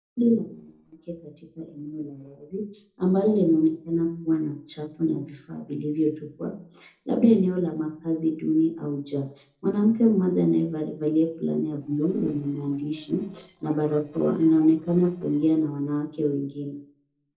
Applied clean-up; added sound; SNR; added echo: neural separator model SepFormer DNS4.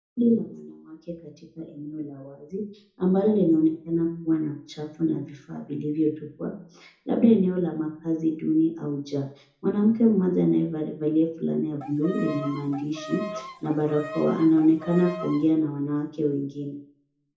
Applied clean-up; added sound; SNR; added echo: none; Bowed string instrument; 12 dB; reverberation time 0.6 s.